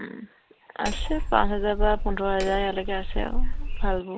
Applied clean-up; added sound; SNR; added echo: none; Hammer; -2 dB; none.